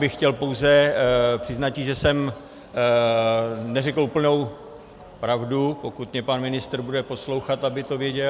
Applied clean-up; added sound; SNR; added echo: none; none; none; none.